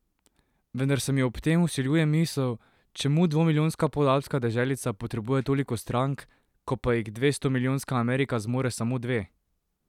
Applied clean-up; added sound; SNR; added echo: none; none; none; none.